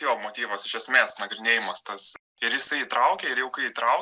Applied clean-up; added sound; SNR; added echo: none; none; none; none.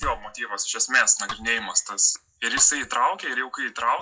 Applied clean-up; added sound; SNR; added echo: classical method WPE with log-MMSE.